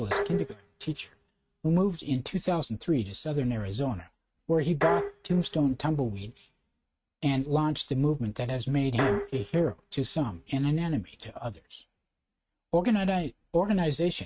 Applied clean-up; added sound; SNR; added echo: neural mask model RNNoise.